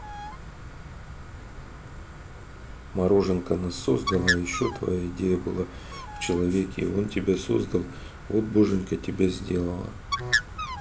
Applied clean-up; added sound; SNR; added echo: none; Bird; 8 dB; none.